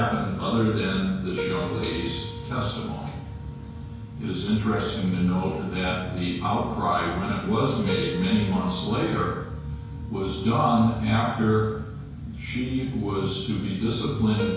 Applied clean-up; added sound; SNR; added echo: none; Keyboard (musical); 15 dB; reverberation time 0.5 s.